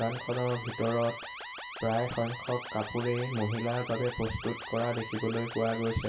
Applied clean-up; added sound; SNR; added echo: none; Alarm; 10 dB; reverberation time 0.3 s.